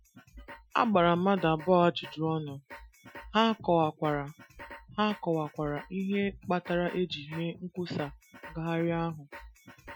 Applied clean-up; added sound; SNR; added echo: classical method Wiener filter.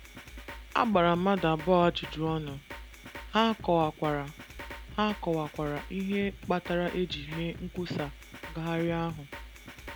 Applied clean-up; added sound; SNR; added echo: none; Drum kit; 14 dB; none.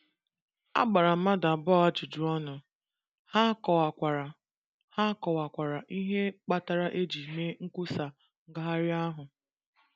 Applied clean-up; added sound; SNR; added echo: none; none; none; none.